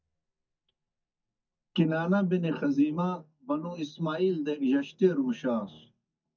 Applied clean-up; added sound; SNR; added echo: neural mask model DeepFilterNet 3.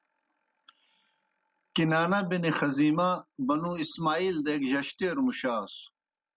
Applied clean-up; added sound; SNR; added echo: none; none; none; none.